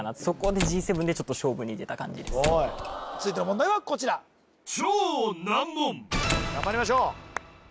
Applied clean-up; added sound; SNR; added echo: none; Squeak / Slam / Wood; 7 dB; none.